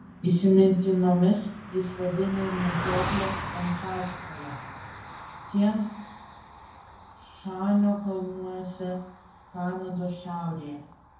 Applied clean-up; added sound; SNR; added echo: none; Car passing by; 11 dB; reverberation time 0.9 s.